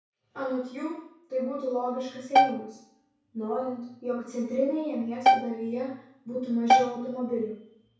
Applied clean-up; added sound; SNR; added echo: none; Bowed string instrument; -5 dB; reverberation time 0.6 s.